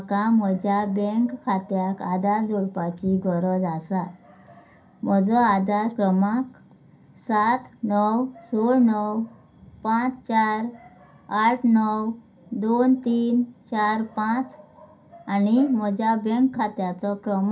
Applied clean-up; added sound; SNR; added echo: none; none; none; reverberation time 0.3 s.